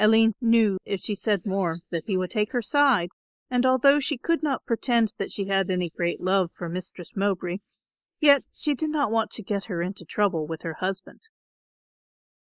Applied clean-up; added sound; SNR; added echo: neural mask model Resemble Enhance denoiser.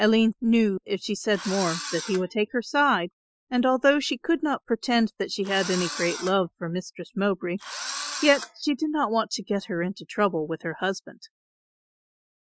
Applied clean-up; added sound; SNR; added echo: classical method Wiener filter.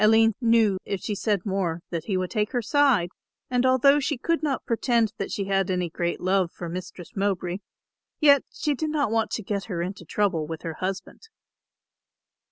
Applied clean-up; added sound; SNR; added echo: none; none; none; none.